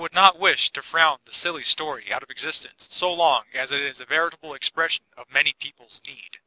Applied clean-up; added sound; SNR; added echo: none; none; none; none.